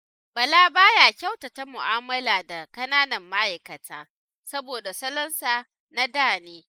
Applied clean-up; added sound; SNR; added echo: neural mask model Resemble Enhance denoiser.